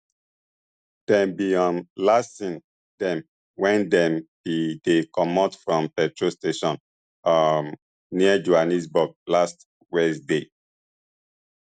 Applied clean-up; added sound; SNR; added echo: none; none; none; none.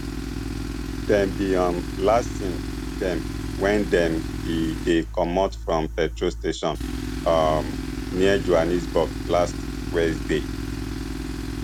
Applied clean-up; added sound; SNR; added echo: none; Tools; 5 dB; none.